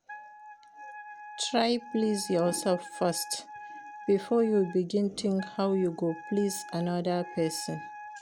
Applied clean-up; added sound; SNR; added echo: none; Wind instrument, woodwind instrument; 15 dB; none.